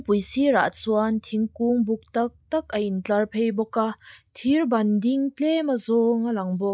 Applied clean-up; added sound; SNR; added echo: none; none; none; none.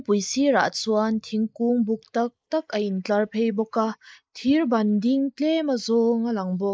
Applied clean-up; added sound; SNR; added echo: neural mask model Resemble Enhance denoiser.